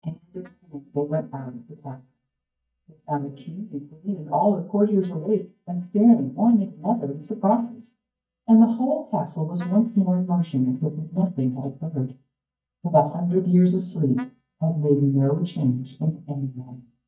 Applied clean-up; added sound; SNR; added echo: neural mask model DeepFilterNet 3.